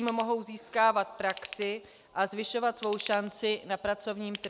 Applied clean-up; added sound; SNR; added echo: none; Ratchet, pawl / Tools; 17 dB; none.